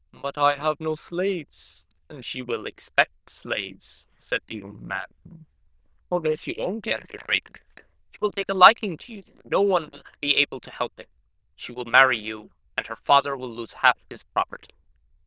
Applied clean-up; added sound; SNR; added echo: neural diffusion model UNIVERSE++.